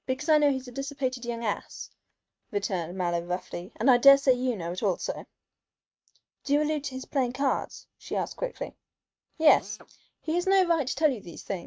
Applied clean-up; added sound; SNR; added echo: neural mask model RNNoise.